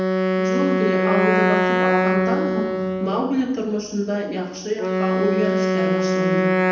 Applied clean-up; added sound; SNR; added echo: none; Wind instrument, woodwind instrument; -4 dB; reverberation time 0.9 s.